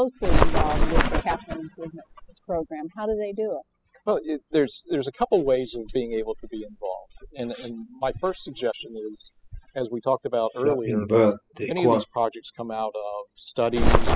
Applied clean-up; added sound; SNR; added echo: classical method spectral subtraction.